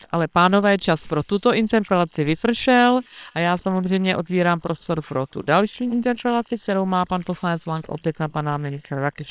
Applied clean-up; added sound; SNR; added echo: neural separator model SepFormer WHAM!.